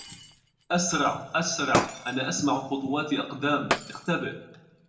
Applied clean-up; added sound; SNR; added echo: none; Shatter; 7 dB; reverberation time 0.6 s.